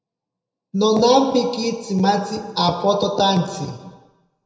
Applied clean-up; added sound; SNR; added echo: none; none; none; reverberation time 0.8 s.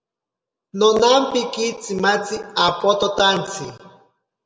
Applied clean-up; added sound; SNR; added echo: none; none; none; none.